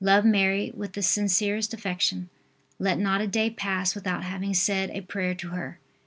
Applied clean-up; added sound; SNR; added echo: none; none; none; none.